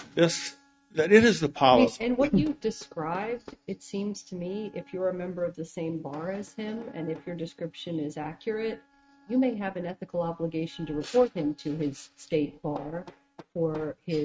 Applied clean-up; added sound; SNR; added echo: neural mask model RNNoise.